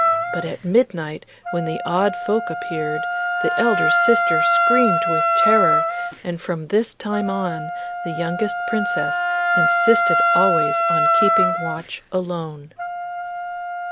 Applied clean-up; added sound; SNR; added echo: none; Wind instrument, woodwind instrument; -3 dB; none.